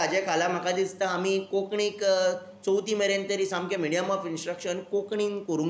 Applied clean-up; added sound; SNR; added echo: none; none; none; none.